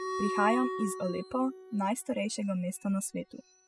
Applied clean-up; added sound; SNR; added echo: classical method spectral subtraction.